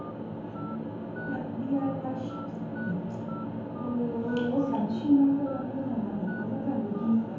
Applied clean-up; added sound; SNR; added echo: none; Telephone; 19 dB; reverberation time 0.9 s.